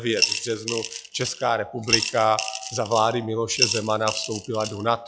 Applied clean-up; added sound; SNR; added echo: classical method log-MMSE.